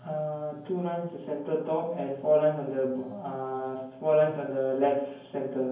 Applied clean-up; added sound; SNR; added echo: none; none; none; reverberation time 0.9 s.